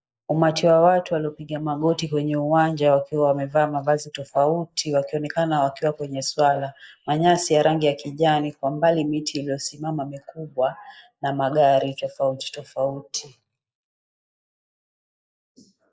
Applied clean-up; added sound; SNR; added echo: neural mask model Resemble Enhance denoiser.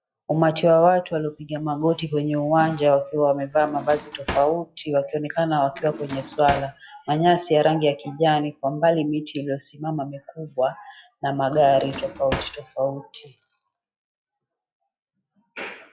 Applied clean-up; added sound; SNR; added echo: classical method log-MMSE.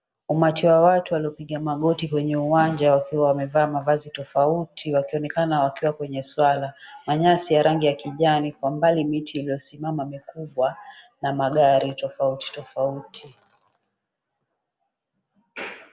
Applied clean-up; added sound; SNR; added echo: none; none; none; none.